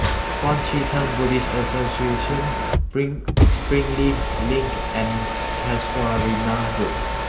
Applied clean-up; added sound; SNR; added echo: none; Mechanisms; -2 dB; none.